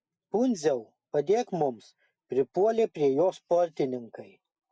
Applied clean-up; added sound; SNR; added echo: none; none; none; none.